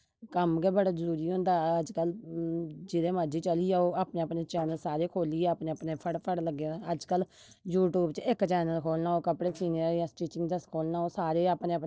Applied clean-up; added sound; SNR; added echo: neural separator model SepFormer DNS4.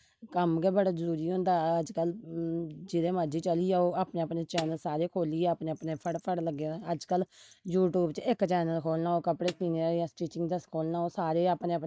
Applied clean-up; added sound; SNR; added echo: neural mask model RNNoise.